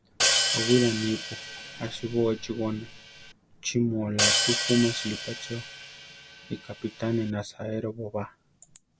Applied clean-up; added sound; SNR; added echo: none; Hi-hat; 0 dB; none.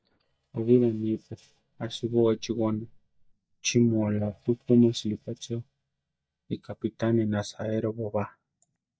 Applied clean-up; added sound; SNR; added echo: neural mask model DeepFilterNet 3.